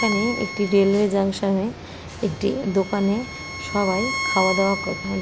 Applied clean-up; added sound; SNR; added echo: none; Bowed string instrument; 8 dB; none.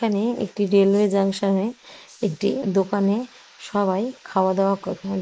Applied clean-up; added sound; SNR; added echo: neural mask model Resemble Enhance denoiser.